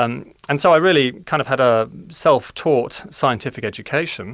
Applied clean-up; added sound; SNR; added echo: none; none; none; none.